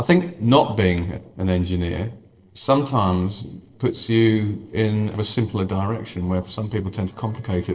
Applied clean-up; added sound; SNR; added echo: neural separator model SepFormer DNS4.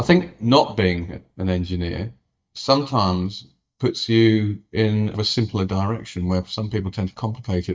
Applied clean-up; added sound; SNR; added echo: neural mask model DeepFilterNet 3.